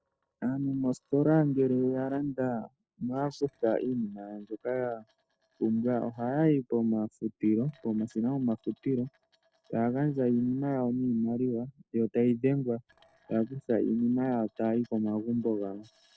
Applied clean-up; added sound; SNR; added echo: neural separator model SepFormer DNS4.